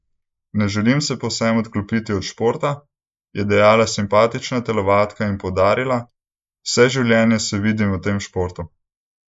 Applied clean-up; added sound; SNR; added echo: neural mask model Resemble Enhance denoiser.